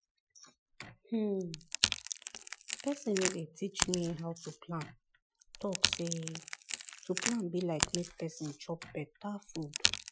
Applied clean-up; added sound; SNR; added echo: classical method Wiener filter.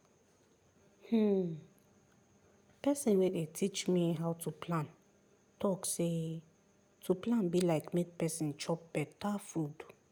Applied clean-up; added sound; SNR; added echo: none; none; none; none.